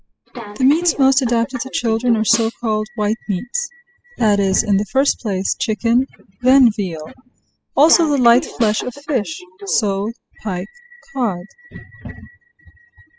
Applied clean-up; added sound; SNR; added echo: classical method spectral subtraction.